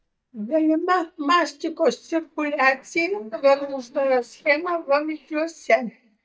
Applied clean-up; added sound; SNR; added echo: neural mask model DeepFilterNet 3.